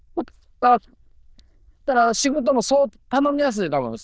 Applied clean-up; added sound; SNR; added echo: neural diffusion model UNIVERSE++.